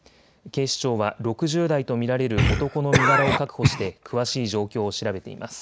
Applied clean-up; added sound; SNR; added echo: none; Cough; -1 dB; none.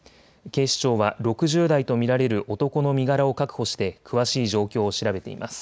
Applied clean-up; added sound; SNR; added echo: none; none; none; none.